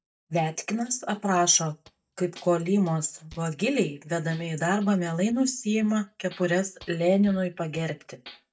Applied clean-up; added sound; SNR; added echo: neural mask model DeepFilterNet 3.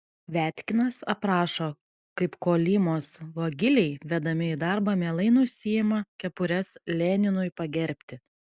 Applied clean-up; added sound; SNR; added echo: none; none; none; none.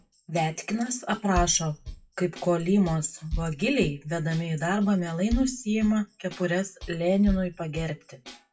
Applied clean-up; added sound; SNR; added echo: classical method WPE with log-MMSE.